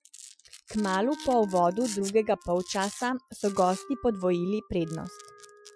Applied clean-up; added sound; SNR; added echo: classical method Wiener filter.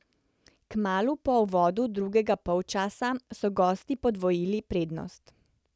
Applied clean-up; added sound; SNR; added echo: none; none; none; none.